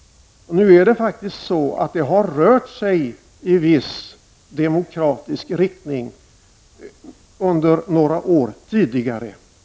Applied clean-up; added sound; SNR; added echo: none; none; none; none.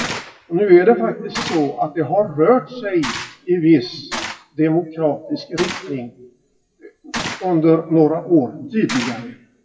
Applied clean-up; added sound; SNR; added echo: classical method WPE with log-MMSE.